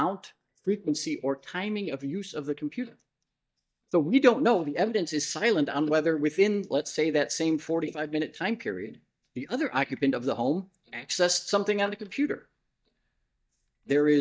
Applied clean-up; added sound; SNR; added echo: neural mask model DeepFilterNet 3.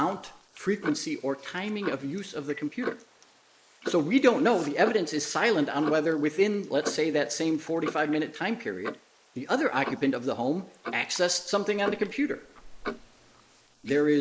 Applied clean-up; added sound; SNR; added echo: neural mask model Resemble Enhance denoiser.